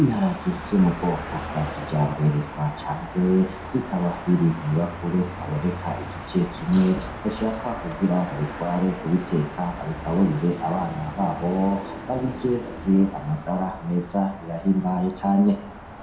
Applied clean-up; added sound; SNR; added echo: none; Car passing by / Traffic noise, roadway noise / Engine; 11 dB; reverberation time 0.5 s.